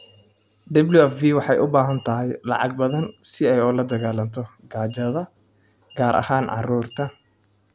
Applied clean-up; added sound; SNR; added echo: none; none; none; none.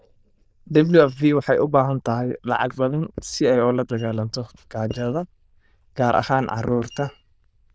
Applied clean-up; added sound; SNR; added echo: neural diffusion model UNIVERSE++.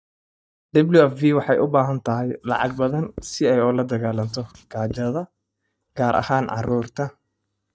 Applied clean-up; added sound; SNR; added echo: neural mask model DeepFilterNet 3.